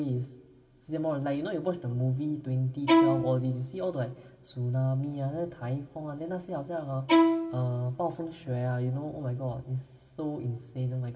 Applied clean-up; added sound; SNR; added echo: none; Bowed string instrument; -5 dB; reverberation time 1.2 s.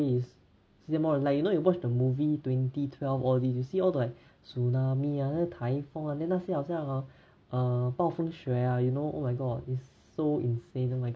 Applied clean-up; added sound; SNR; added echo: none; none; none; none.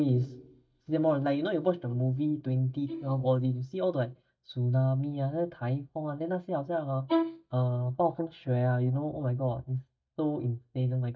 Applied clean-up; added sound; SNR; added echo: neural mask model DeepFilterNet 3.